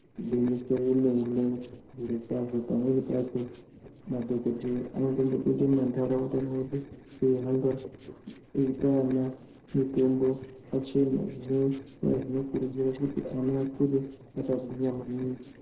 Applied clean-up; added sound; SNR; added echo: neural separator model SepFormer DNS4.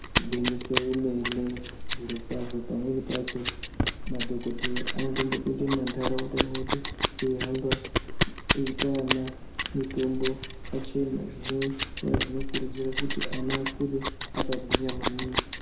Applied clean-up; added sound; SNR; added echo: none; Scissors; -1 dB; reverberation time 0.6 s.